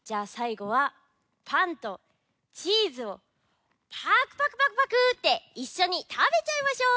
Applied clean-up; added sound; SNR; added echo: none; none; none; none.